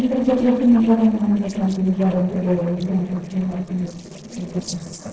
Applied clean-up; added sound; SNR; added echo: neural separator model SepFormer DNS4.